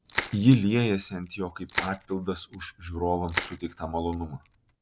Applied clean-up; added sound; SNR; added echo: none; Crushing; 11 dB; none.